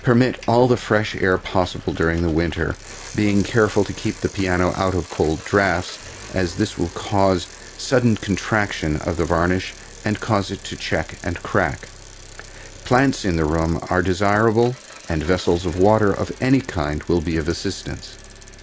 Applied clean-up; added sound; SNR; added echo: none; Engine + Bicycle; 18 dB; none.